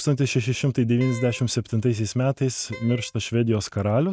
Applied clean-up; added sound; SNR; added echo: neural mask model RNNoise.